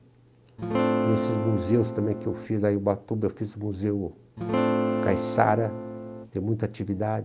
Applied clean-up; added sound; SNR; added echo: none; Acoustic guitar / Strum; 0 dB; none.